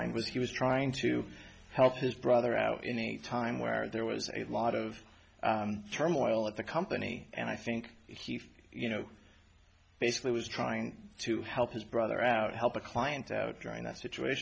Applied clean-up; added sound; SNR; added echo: none; none; none; none.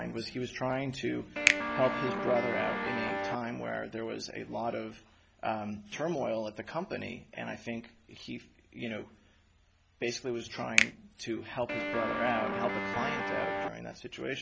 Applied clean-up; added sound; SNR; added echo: none; Guitar + Finger snapping; -3 dB; none.